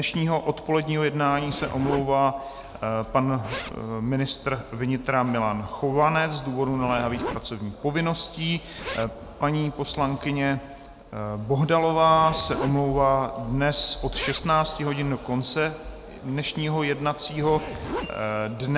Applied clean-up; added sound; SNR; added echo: none; Zipper (clothing); 15 dB; none.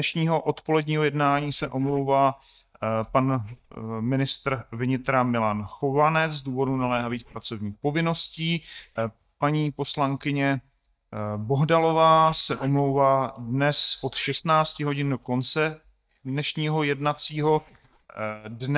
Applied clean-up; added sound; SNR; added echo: neural mask model DeepFilterNet 3.